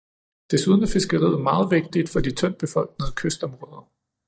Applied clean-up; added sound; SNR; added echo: neural mask model DeepFilterNet 3.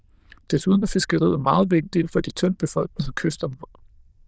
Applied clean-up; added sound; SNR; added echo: neural diffusion model UNIVERSE++.